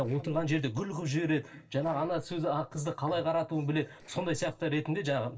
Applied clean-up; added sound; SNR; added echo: neural separator model SepFormer DNS4.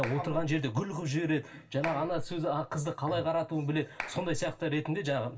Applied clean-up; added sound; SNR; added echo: none; Clapping; 10 dB; reverberation time 0.2 s.